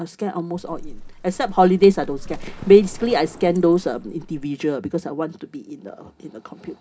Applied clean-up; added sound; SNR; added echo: none; Livestock, farm animals, working animals; 14 dB; reverberation time 0.3 s.